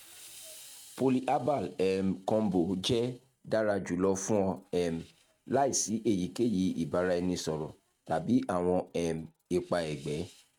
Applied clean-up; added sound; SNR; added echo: neural mask model RNNoise.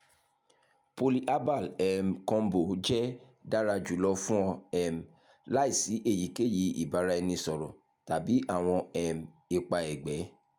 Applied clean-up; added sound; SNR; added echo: none; none; none; none.